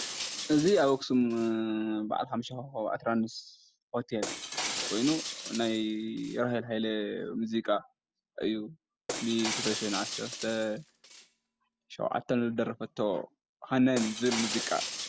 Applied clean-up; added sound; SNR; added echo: none; Shatter; 9 dB; none.